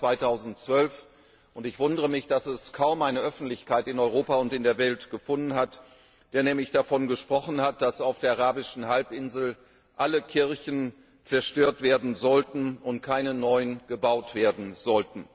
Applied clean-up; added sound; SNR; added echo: none; none; none; none.